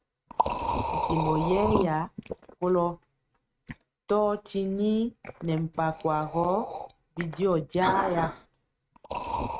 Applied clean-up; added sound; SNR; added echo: neural mask model RNNoise.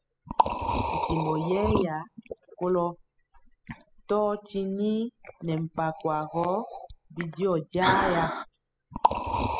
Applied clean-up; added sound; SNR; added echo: classical method spectral subtraction.